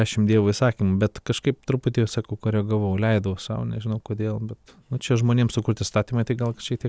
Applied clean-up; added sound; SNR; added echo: none; none; none; none.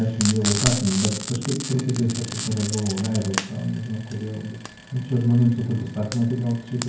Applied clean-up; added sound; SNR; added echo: none; Frying (food); 8 dB; reverberation time 0.9 s.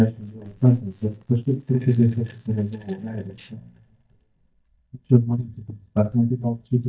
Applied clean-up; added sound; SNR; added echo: neural mask model DeepFilterNet 3.